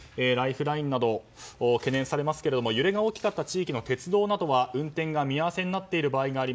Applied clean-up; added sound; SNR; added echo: none; none; none; none.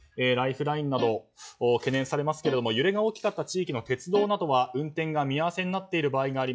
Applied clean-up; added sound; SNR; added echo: classical method log-MMSE.